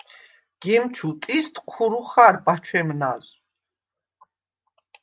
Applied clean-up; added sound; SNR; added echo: none; none; none; none.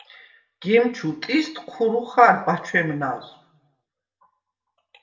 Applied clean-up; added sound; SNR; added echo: none; none; none; reverberation time 0.5 s.